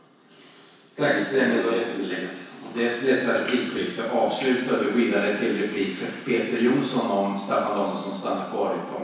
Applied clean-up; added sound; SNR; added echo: none; none; none; reverberation time 1.1 s.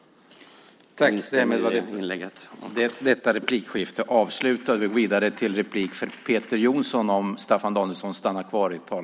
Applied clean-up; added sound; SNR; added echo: none; none; none; none.